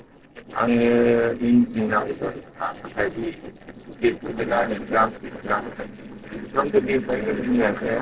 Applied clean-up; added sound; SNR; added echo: neural separator model SepFormer DNS4.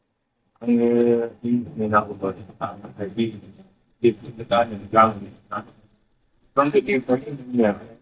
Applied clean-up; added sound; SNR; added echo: neural mask model DeepFilterNet 3.